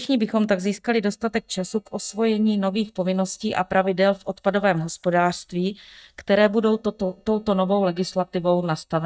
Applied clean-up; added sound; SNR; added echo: neural mask model DeepFilterNet 3.